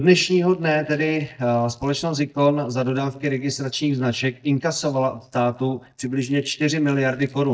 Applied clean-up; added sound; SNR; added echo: neural mask model DeepFilterNet 3.